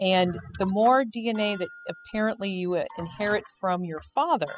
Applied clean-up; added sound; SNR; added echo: classical method spectral subtraction.